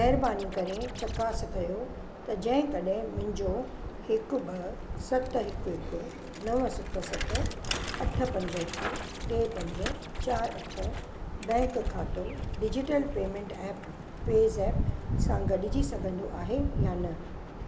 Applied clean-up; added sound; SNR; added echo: none; Scratching (performance technique) + Bicycle; 14 dB; none.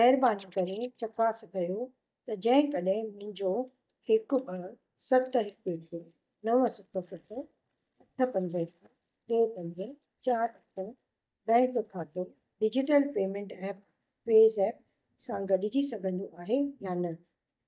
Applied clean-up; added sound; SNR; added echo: neural mask model DeepFilterNet 3.